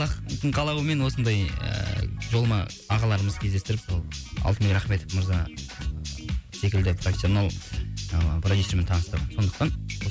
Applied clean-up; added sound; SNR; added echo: none; none; none; none.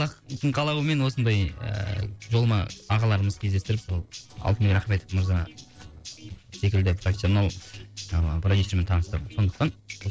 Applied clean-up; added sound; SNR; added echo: neural separator model SepFormer DNS4.